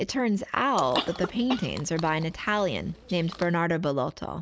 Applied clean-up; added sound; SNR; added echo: none; Chewing, mastication / Cough; 10 dB; none.